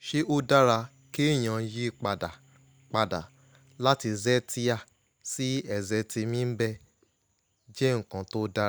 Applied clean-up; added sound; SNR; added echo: none; none; none; none.